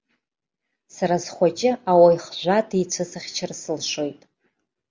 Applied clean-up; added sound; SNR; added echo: none; none; none; none.